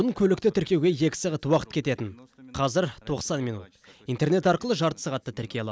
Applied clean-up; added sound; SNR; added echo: none; none; none; none.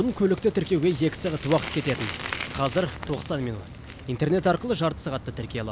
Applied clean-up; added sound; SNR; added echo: none; Bicycle; 11 dB; none.